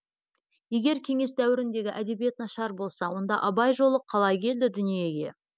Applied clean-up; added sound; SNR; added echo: none; none; none; none.